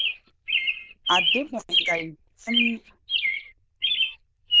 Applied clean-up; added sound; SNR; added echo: neural diffusion model UNIVERSE++.